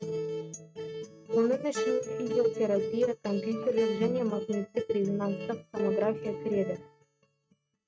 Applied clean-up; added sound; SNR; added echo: neural mask model RNNoise.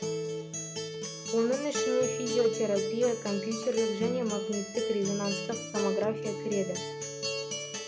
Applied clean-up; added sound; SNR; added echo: none; Acoustic guitar; 2 dB; none.